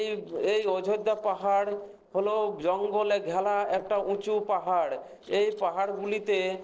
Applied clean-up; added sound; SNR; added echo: neural separator model SepFormer DNS4.